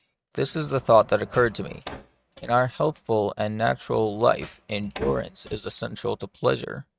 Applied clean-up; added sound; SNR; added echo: neural mask model RNNoise.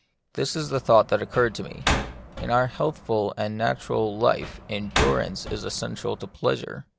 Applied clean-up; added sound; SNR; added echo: none; Slam; 7 dB; none.